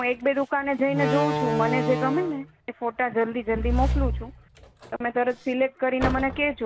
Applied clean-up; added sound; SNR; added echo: none; Slam; 4 dB; none.